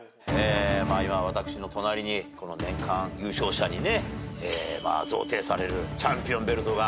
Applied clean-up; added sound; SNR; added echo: none; none; none; none.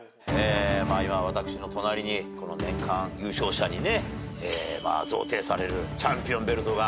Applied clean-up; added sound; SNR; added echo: none; Bowed string instrument; 12 dB; none.